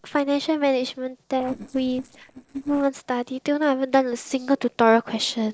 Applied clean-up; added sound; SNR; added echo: neural separator model SepFormer DNS4.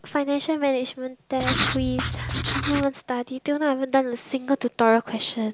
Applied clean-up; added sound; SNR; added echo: none; Writing; -2 dB; none.